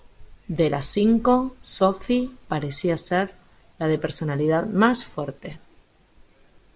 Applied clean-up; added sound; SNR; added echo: none; none; none; none.